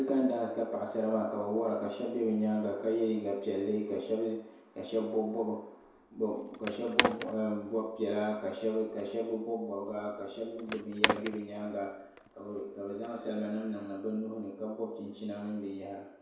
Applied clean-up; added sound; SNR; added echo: none; Skateboard; 4 dB; reverberation time 0.7 s.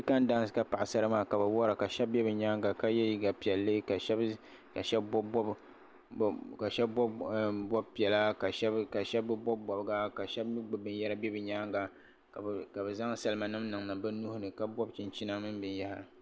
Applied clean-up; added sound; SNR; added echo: none; none; none; none.